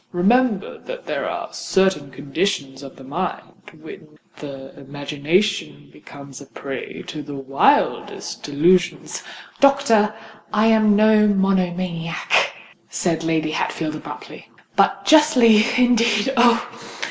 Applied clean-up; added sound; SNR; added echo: none; none; none; none.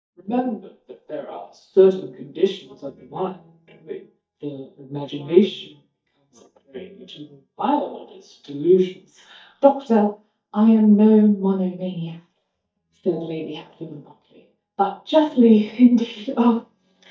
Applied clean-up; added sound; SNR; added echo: neural mask model DeepFilterNet 3.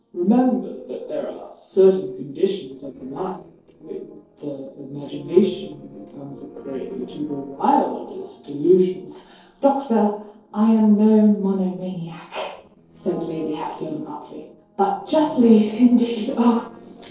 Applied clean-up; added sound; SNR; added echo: neural separator model SepFormer DNS4.